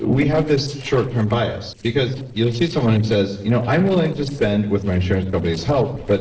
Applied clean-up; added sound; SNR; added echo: neural separator model SepFormer DNS4.